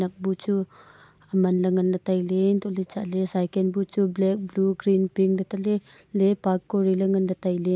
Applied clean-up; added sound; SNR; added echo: none; none; none; none.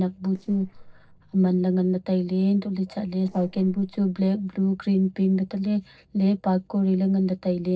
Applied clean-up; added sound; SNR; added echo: neural separator model SepFormer DNS4.